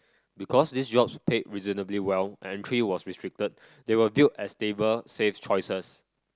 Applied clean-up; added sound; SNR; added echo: none; none; none; none.